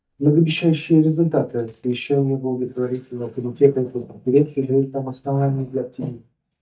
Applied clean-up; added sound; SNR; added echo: neural mask model DeepFilterNet 3.